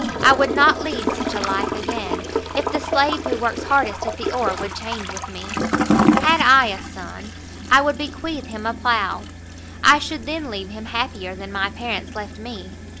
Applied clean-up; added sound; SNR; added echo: none; Toilet flush / Gurgling; 4 dB; none.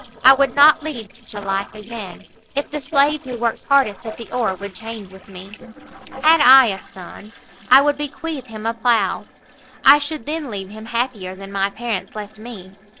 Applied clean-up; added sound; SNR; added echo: neural separator model SepFormer DNS4.